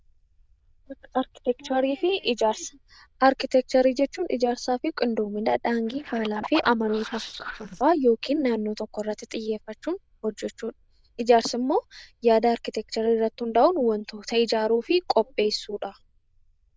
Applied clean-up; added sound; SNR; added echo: neural diffusion model UNIVERSE++.